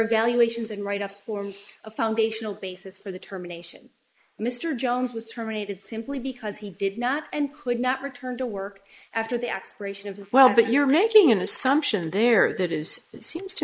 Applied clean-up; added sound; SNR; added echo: neural mask model Resemble Enhance denoiser.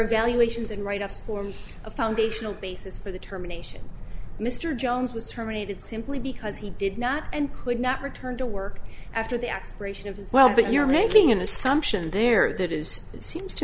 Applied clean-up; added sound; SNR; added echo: none; none; none; none.